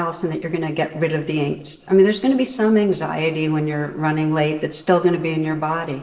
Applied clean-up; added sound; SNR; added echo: neural separator model SepFormer DNS4.